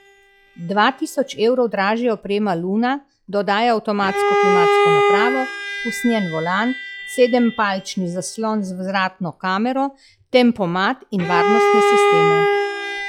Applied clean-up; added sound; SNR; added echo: classical method log-MMSE.